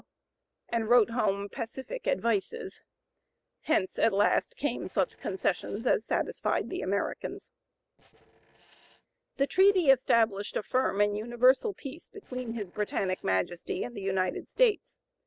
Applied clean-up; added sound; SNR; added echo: neural separator model SepFormer DNS4.